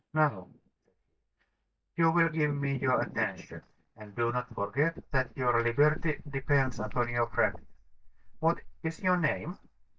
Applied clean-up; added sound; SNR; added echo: neural mask model DeepFilterNet 3.